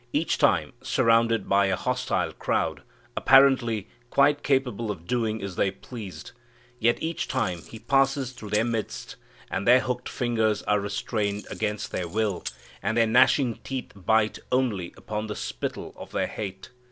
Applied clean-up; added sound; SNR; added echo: none; Keys jangling; 18 dB; none.